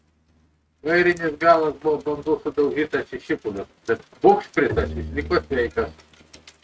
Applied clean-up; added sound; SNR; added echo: neural mask model RNNoise.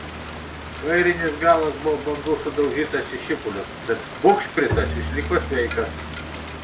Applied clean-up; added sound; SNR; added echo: none; Bowed string instrument + Rain; 8 dB; none.